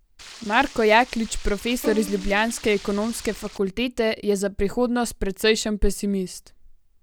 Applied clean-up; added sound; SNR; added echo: none; Bowed string instrument + Stream; 15 dB; none.